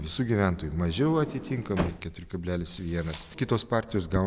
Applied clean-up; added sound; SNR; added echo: none; Sliding door; 10 dB; none.